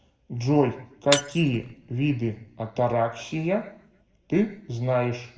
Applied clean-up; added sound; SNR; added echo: none; Shatter; 10 dB; reverberation time 0.6 s.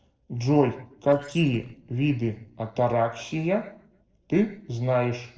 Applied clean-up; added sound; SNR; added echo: neural separator model SepFormer DNS4.